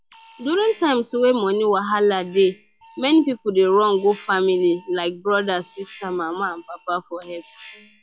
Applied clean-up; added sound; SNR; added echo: classical method log-MMSE.